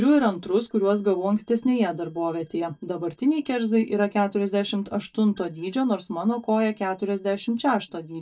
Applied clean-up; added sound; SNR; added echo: neural mask model DeepFilterNet 3.